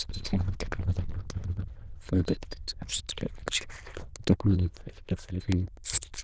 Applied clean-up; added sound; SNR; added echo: neural diffusion model UNIVERSE++.